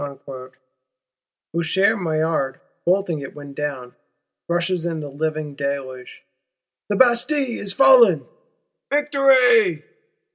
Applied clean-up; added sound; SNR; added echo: none; none; none; none.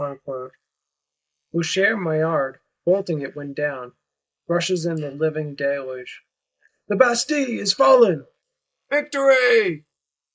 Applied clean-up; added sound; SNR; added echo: neural mask model Resemble Enhance denoiser.